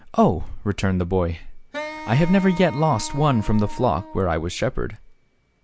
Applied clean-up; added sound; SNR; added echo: none; Wind instrument, woodwind instrument; 14 dB; none.